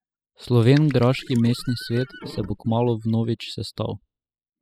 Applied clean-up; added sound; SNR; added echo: classical method spectral subtraction.